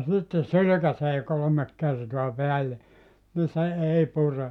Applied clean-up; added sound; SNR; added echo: none; none; none; none.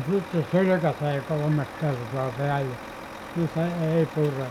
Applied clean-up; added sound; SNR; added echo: none; Truck; 13 dB; none.